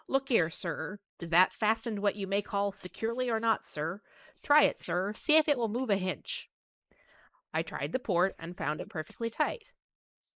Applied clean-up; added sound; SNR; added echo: neural mask model Resemble Enhance denoiser.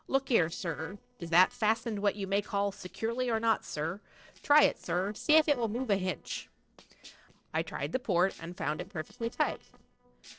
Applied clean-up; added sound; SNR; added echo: neural separator model SepFormer DNS4.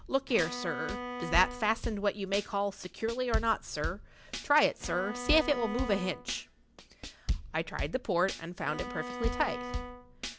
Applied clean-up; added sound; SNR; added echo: none; Bowed string instrument + Drum / Drum kit; 5 dB; none.